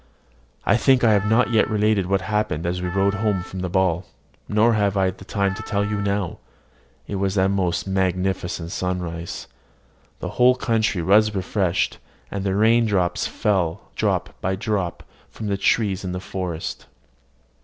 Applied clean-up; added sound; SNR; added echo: none; Wind instrument, woodwind instrument; 16 dB; none.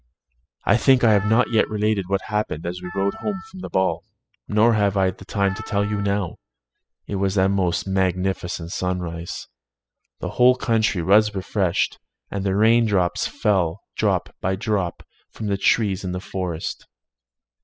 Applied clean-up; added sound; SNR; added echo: classical method spectral subtraction.